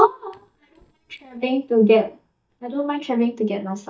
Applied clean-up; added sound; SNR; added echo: neural mask model DeepFilterNet 3.